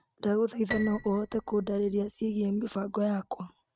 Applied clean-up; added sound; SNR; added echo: neural mask model RNNoise.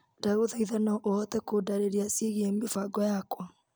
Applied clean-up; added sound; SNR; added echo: none; none; none; none.